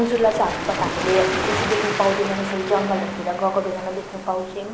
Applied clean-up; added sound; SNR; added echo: none; Waves, surf; 5 dB; none.